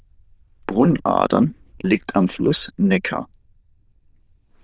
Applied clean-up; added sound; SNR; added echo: neural diffusion model UNIVERSE++.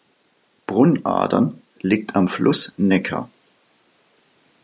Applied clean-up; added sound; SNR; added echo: none; none; none; none.